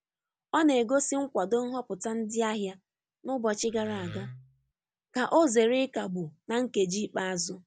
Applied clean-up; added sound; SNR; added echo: none; Wood; 15 dB; none.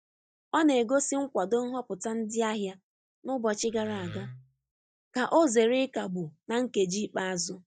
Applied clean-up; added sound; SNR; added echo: neural mask model DeepFilterNet 3.